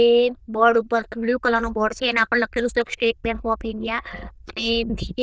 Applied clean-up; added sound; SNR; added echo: neural diffusion model UNIVERSE++.